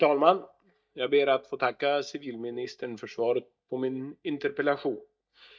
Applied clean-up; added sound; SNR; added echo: neural mask model DeepFilterNet 3.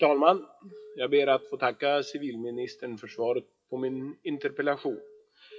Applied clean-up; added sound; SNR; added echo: classical method WPE with log-MMSE.